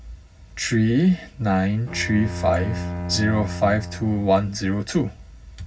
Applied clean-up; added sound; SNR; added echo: none; Bowed string instrument; 9 dB; reverberation time 0.4 s.